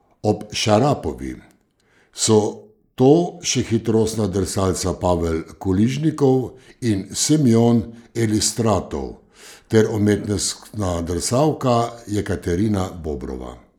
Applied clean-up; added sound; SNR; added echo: neural mask model Resemble Enhance denoiser.